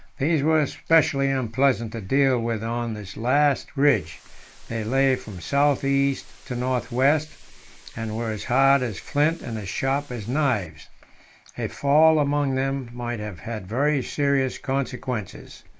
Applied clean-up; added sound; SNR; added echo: neural mask model Resemble Enhance denoiser.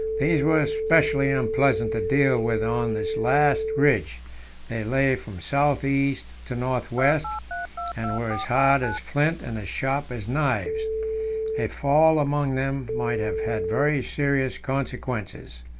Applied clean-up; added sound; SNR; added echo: none; Telephone; 6 dB; none.